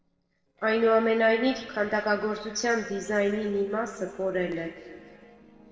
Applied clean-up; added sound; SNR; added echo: neural separator model SepFormer DNS4.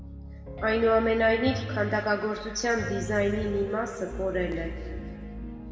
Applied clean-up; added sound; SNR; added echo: none; Piano; 9 dB; reverberation time 2.1 s.